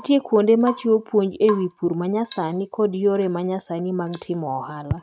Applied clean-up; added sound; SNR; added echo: neural mask model RNNoise.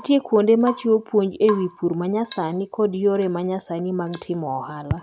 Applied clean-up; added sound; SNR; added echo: none; Drip / Water tap, faucet / Rain; 19 dB; none.